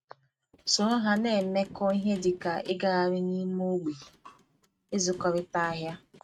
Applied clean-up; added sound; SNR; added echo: neural mask model RNNoise.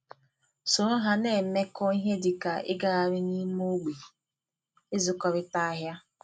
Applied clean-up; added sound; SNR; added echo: none; none; none; none.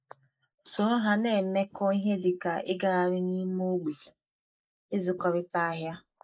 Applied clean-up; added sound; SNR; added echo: neural mask model Resemble Enhance denoiser.